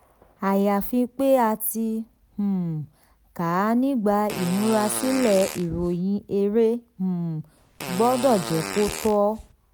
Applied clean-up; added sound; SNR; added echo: none; Fart; 10 dB; none.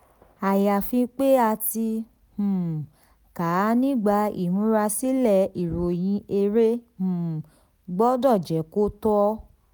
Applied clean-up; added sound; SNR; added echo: none; none; none; none.